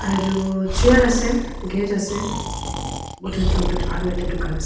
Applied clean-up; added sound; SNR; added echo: none; Breathing; 2 dB; reverberation time 0.9 s.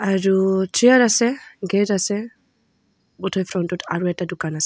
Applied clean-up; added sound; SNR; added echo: none; none; none; none.